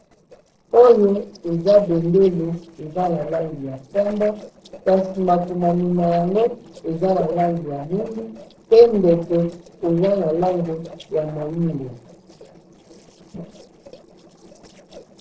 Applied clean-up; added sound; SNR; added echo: neural separator model SepFormer DNS4.